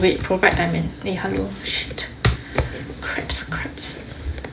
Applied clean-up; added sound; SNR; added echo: none; none; none; reverberation time 0.5 s.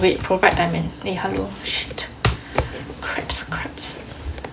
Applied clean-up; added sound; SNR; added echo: none; none; none; none.